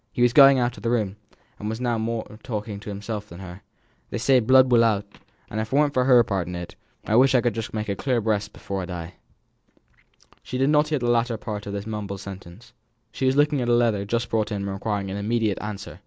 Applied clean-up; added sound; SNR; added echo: none; none; none; none.